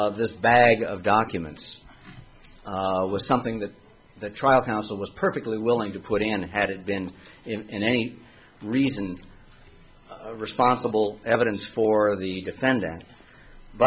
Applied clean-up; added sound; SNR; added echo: none; none; none; none.